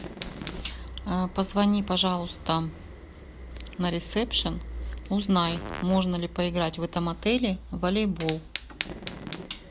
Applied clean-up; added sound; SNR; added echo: none; Fire; 13 dB; none.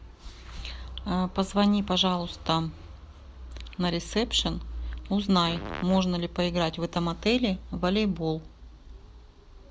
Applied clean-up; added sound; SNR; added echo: none; none; none; none.